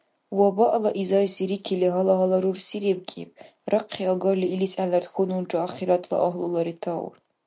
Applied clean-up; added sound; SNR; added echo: none; none; none; none.